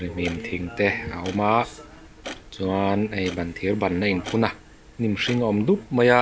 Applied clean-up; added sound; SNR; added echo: none; Clock; 19 dB; none.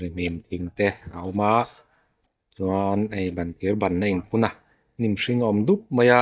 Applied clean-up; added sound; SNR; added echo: neural mask model DeepFilterNet 3.